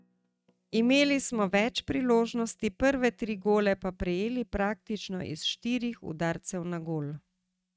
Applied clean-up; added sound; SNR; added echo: neural mask model RNNoise.